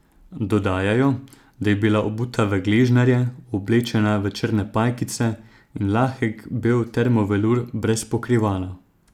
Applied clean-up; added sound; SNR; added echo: none; none; none; none.